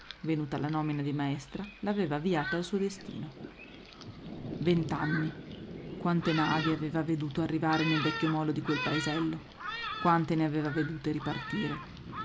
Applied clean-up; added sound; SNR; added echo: none; Thunderstorm; 8 dB; none.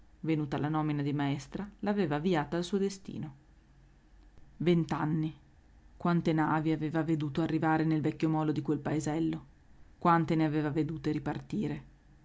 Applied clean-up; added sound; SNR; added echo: none; none; none; none.